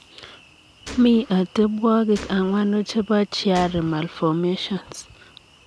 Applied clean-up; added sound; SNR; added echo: none; Gunshot, gunfire; 20 dB; none.